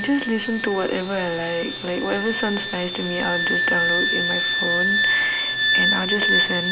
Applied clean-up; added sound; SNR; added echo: none; Wind instrument, woodwind instrument; -3 dB; none.